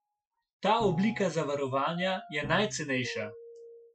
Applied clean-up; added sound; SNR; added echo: classical method Wiener filter.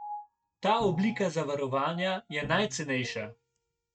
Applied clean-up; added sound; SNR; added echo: neural mask model RNNoise.